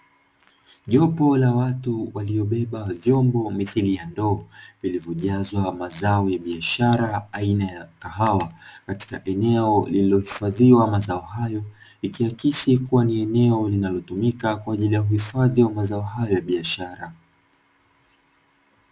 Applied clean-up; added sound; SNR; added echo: none; none; none; none.